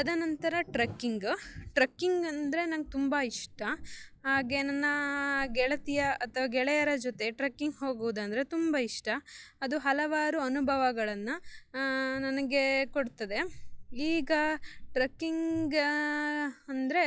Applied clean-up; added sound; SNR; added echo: classical method log-MMSE.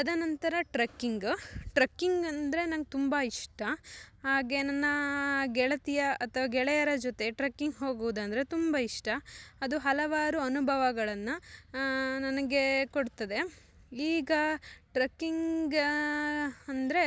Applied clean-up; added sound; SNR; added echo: none; none; none; none.